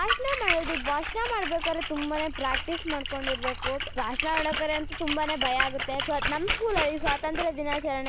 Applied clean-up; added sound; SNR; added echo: none; Splash, splatter; 1 dB; none.